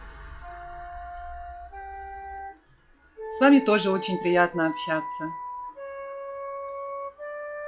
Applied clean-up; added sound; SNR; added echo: classical method log-MMSE.